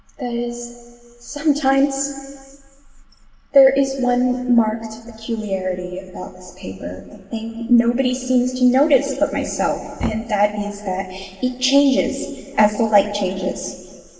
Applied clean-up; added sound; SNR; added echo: none; Knock; 17 dB; reverberation time 2.0 s.